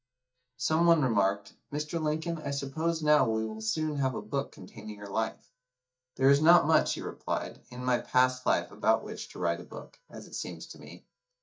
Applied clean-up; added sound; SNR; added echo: neural mask model DeepFilterNet 3.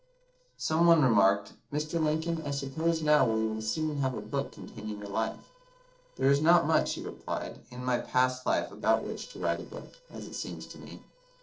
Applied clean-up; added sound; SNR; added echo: neural separator model SepFormer DNS4.